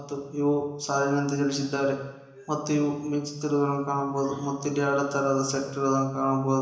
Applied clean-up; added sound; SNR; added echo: none; none; none; reverberation time 1.0 s.